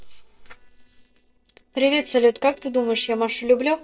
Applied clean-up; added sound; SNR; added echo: neural separator model SepFormer DNS4.